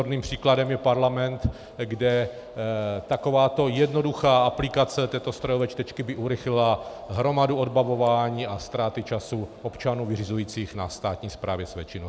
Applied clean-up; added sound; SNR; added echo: none; none; none; none.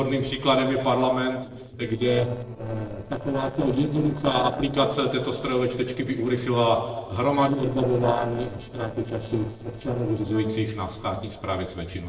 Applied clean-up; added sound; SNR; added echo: neural separator model SepFormer DNS4.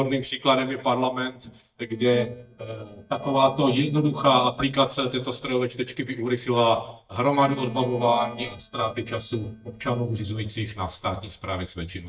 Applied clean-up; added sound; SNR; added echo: neural mask model DeepFilterNet 3.